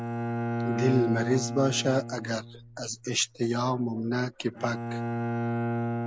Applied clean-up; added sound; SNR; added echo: none; Bowed string instrument; 3 dB; none.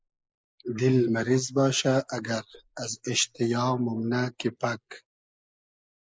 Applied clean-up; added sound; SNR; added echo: neural mask model Resemble Enhance denoiser.